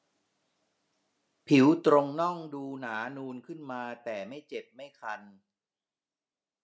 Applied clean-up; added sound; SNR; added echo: none; none; none; none.